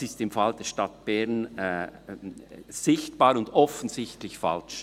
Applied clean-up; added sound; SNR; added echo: none; none; none; none.